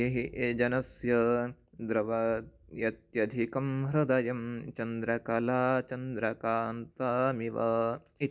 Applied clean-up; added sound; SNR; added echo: none; none; none; none.